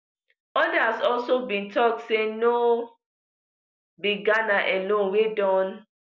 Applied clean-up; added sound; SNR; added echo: none; none; none; none.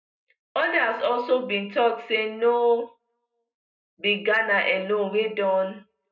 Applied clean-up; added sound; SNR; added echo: none; none; none; reverberation time 0.2 s.